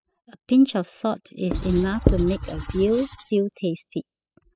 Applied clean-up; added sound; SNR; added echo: classical method spectral subtraction.